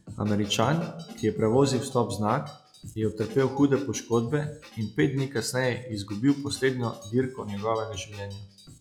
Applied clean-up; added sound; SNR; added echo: classical method log-MMSE.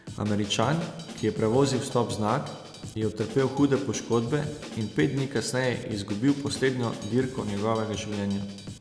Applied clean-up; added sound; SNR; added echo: none; Drum kit; 14 dB; none.